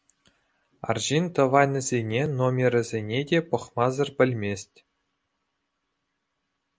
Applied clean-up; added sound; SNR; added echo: none; none; none; none.